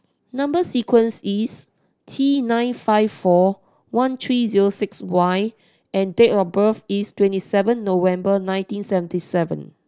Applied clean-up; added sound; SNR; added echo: none; none; none; none.